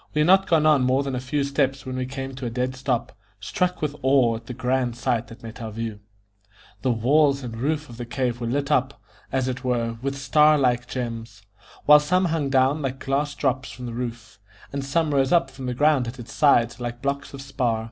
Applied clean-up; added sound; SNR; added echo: none; none; none; none.